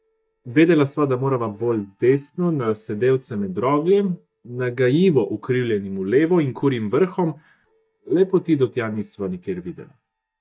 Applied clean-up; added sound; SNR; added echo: neural mask model DeepFilterNet 3.